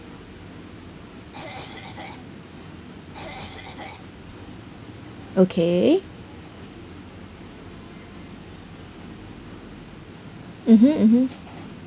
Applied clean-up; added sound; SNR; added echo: none; Cough; 14 dB; none.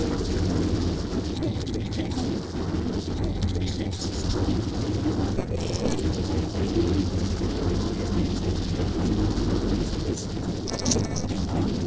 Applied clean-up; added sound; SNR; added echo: neural separator model SepFormer DNS4.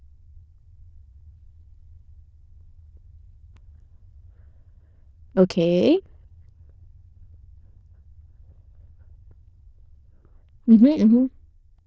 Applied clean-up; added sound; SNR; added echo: neural diffusion model UNIVERSE++.